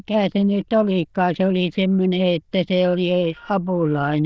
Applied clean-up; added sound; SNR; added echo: neural diffusion model UNIVERSE++.